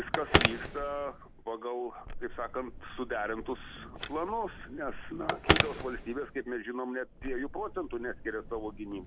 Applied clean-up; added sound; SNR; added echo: none; Telephone; -1 dB; none.